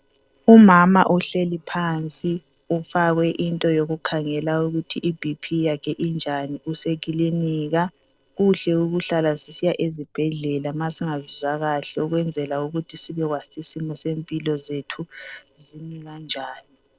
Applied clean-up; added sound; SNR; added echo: neural separator model SepFormer DNS4.